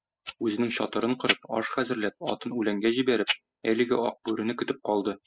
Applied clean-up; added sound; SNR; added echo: classical method spectral subtraction.